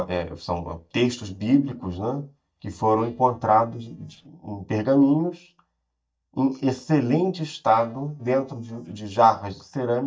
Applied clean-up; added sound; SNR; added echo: neural mask model DeepFilterNet 3.